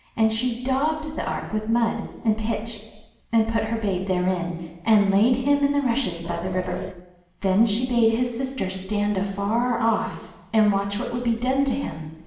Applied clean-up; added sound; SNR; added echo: none; Growling; 10 dB; reverberation time 1.0 s.